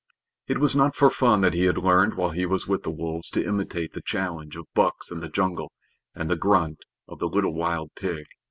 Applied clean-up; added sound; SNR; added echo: none; none; none; none.